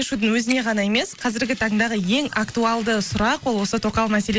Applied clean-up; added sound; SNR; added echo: neural mask model Resemble Enhance denoiser.